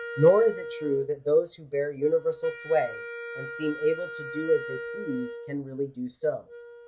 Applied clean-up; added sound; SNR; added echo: none; Wind instrument, woodwind instrument; 12 dB; none.